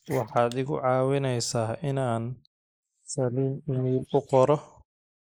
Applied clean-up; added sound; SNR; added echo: neural mask model Resemble Enhance denoiser.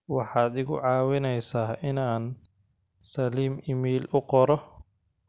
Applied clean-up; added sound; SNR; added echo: none; none; none; none.